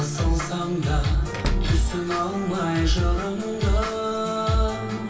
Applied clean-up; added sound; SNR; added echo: none; Door / Car; 6 dB; reverberation time 0.2 s.